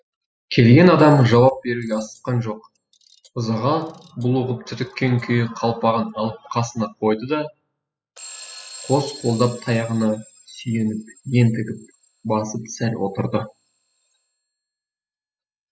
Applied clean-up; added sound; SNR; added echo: classical method spectral subtraction.